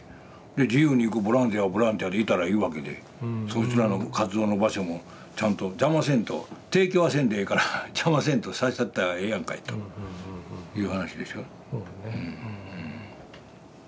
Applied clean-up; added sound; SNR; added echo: none; none; none; none.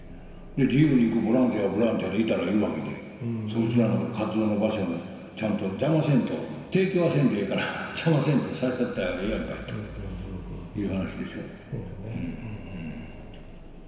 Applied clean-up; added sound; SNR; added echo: none; Idling / Engine starting / Motor vehicle (road); 20 dB; reverberation time 2.2 s.